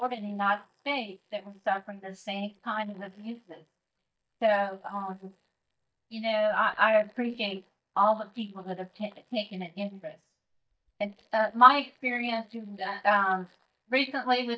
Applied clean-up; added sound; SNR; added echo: neural mask model DeepFilterNet 3.